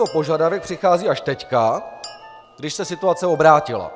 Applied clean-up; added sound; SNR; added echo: none; Wind instrument, woodwind instrument + Chink, clink; 20 dB; none.